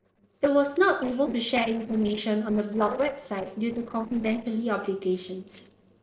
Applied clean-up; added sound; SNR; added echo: neural separator model SepFormer DNS4.